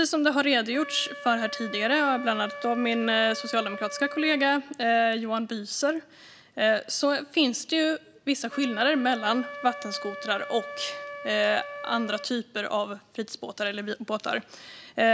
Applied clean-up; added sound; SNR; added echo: none; Wind instrument, woodwind instrument; 14 dB; none.